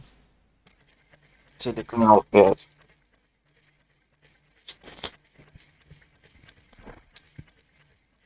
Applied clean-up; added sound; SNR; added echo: neural mask model RNNoise.